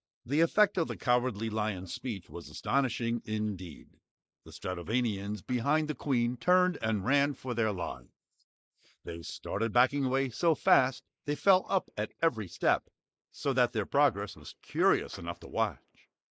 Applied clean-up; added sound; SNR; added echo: neural mask model Resemble Enhance denoiser.